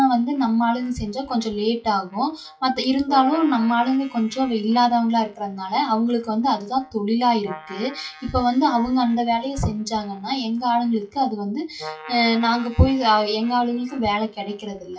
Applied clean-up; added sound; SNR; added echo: classical method WPE with log-MMSE.